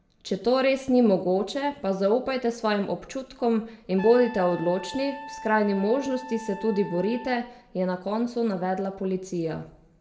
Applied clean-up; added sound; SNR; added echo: none; Trumpet; 14 dB; reverberation time 0.5 s.